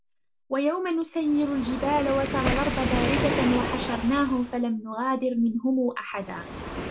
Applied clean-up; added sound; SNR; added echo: none; Waves, surf; 5 dB; reverberation time 0.2 s.